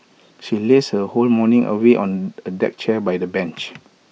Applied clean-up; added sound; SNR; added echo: none; none; none; none.